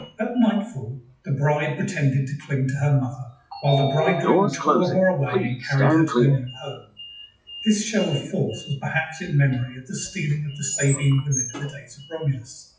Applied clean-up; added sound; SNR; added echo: classical method WPE with log-MMSE.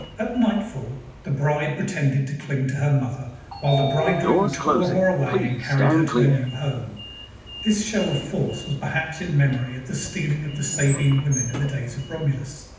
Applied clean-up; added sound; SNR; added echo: none; Sliding door; 6 dB; reverberation time 0.9 s.